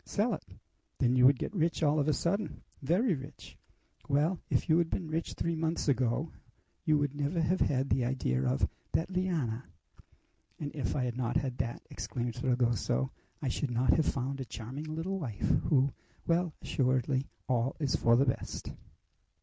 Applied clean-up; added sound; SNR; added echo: none; none; none; none.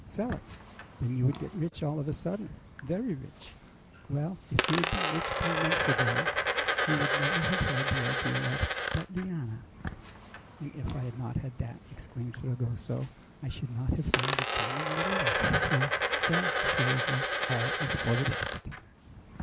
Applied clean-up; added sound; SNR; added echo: none; Coin (dropping); -1 dB; none.